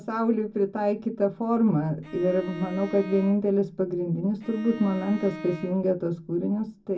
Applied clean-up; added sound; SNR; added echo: none; Bowed string instrument; 14 dB; reverberation time 0.4 s.